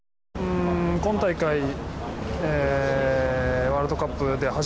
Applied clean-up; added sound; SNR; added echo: none; none; none; none.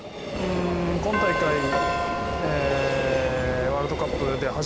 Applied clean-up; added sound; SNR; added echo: none; Doorbell + Train; 2 dB; none.